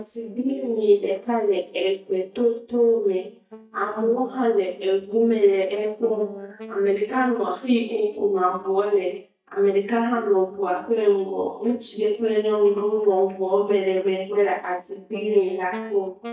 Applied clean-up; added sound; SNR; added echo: neural mask model DeepFilterNet 3.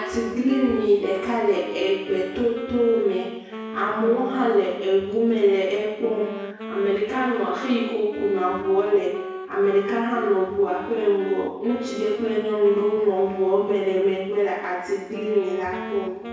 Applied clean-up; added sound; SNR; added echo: none; Wind instrument, woodwind instrument; 12 dB; reverberation time 1.0 s.